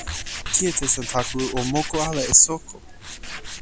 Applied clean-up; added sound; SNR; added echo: none; Tools; 8 dB; none.